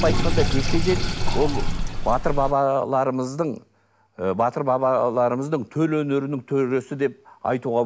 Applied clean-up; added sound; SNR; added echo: none; Sink (filling or washing); 2 dB; none.